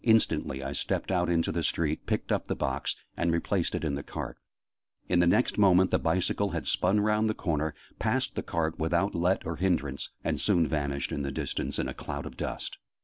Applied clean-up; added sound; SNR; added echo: none; none; none; none.